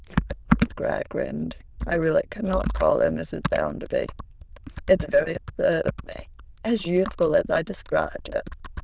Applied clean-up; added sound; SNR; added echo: neural diffusion model UNIVERSE++.